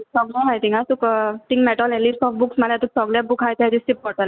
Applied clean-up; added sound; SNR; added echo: none; none; none; none.